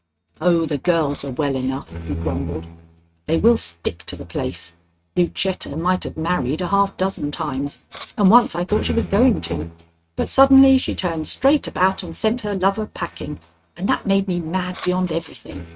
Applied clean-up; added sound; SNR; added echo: neural mask model RNNoise.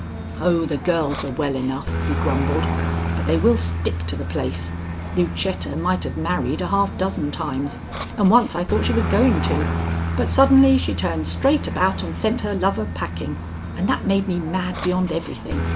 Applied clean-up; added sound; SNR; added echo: none; Aircraft; 4 dB; none.